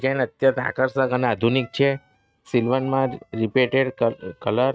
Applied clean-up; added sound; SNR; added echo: neural mask model RNNoise.